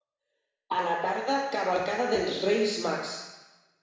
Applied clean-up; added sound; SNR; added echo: none; none; none; reverberation time 1.0 s.